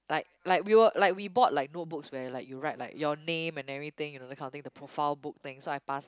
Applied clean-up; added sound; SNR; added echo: none; none; none; none.